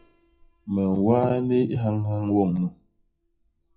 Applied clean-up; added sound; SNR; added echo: classical method WPE with log-MMSE.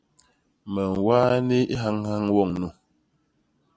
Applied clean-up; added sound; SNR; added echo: none; none; none; none.